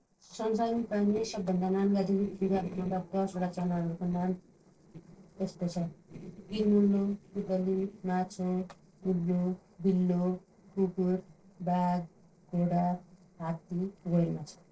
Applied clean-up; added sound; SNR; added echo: neural separator model SepFormer DNS4.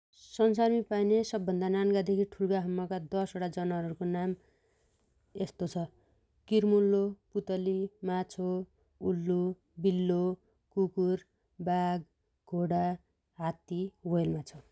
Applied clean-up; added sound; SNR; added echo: none; none; none; none.